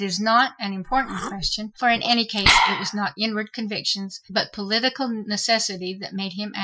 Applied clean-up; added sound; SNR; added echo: classical method Wiener filter.